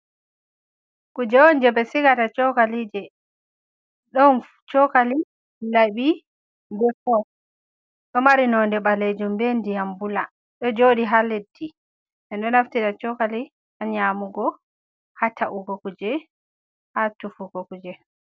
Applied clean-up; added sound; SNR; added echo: none; none; none; none.